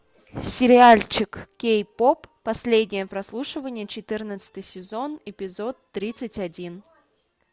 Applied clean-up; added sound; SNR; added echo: none; none; none; none.